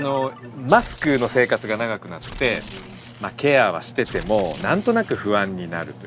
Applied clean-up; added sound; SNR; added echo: none; Tearing; 19 dB; none.